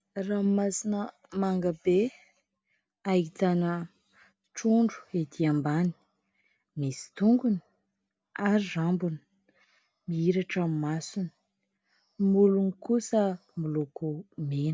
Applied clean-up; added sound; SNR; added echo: none; none; none; none.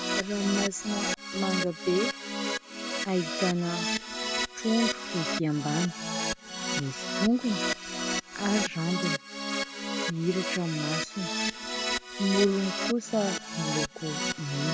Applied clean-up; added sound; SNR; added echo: none; Keyboard (musical); 1 dB; none.